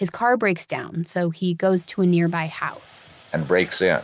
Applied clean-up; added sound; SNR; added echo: none; none; none; none.